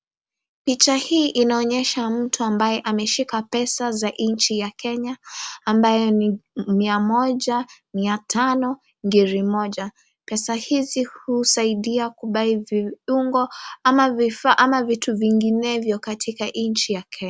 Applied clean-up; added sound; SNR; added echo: none; none; none; none.